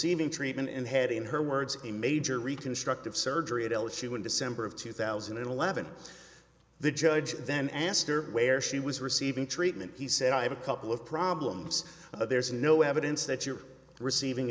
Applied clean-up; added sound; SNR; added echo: none; none; none; none.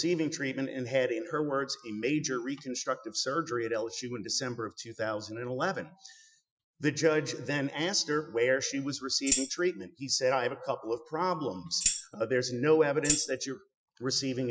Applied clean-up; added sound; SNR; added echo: classical method Wiener filter.